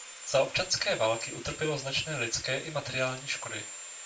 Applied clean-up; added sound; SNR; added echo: none; Sawing; 11 dB; reverberation time 0.2 s.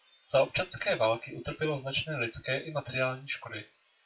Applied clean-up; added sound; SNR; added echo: classical method WPE with log-MMSE.